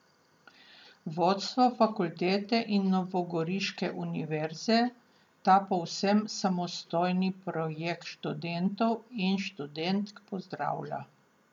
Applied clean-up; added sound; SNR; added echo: none; none; none; none.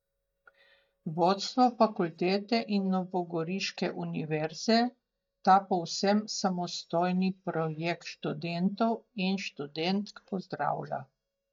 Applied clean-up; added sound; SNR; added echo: neural mask model DeepFilterNet 3.